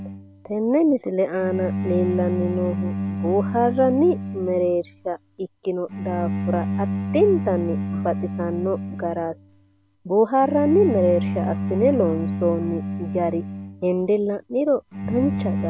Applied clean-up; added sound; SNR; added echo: none; Bowed string instrument; 5 dB; none.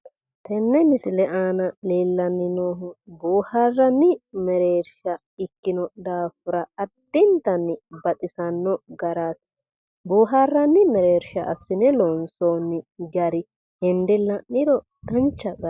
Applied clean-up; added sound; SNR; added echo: none; none; none; none.